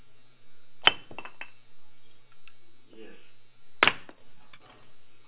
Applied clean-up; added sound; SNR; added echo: none; Wood; -3 dB; reverberation time 0.3 s.